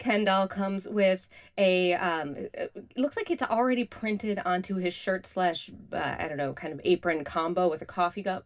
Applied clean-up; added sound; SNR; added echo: none; none; none; reverberation time 0.4 s.